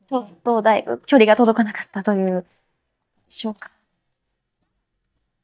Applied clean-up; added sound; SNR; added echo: neural mask model DeepFilterNet 3.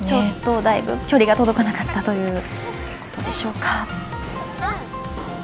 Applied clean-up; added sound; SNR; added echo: none; Walk, footsteps; 17 dB; none.